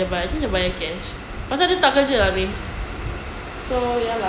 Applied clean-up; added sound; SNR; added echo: none; none; none; none.